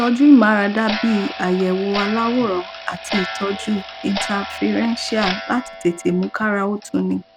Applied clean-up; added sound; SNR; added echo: none; Clock; 11 dB; none.